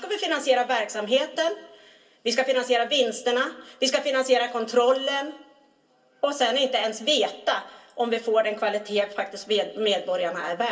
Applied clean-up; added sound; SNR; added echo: none; none; none; reverberation time 0.2 s.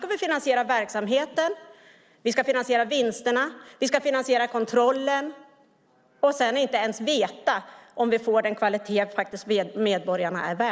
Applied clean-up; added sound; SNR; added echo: none; none; none; none.